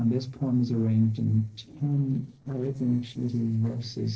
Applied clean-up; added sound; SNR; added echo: neural separator model SepFormer DNS4.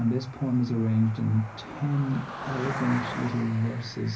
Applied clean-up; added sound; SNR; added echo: none; Cricket; 11 dB; reverberation time 0.4 s.